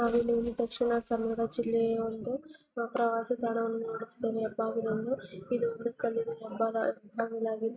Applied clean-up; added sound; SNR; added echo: neural mask model RNNoise.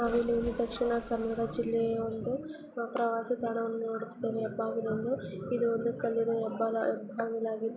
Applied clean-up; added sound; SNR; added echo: none; Splash, splatter; 16 dB; none.